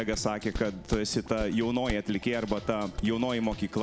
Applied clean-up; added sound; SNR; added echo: none; Walk, footsteps; 12 dB; none.